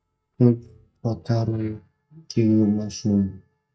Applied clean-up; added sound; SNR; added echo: neural mask model DeepFilterNet 3.